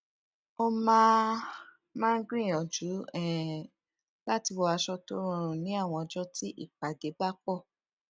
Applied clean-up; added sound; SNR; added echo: none; none; none; none.